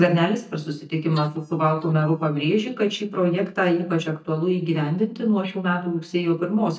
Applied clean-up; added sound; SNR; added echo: neural mask model DeepFilterNet 3.